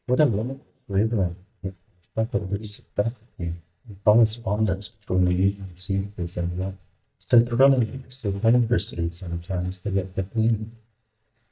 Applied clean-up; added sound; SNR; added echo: neural mask model DeepFilterNet 3.